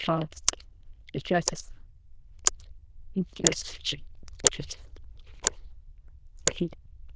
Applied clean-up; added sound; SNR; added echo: neural diffusion model UNIVERSE++.